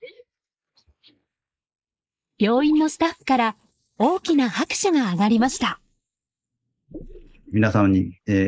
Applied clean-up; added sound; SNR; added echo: neural mask model Resemble Enhance denoiser.